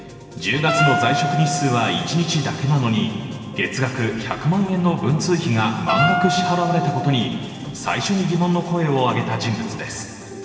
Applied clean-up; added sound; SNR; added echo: none; Wind instrument, woodwind instrument; 3 dB; reverberation time 2.7 s.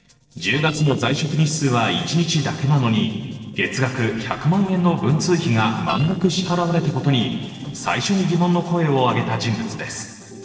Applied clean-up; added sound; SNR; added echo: neural separator model SepFormer DNS4.